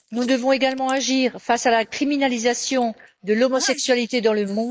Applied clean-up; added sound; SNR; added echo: neural mask model Resemble Enhance denoiser.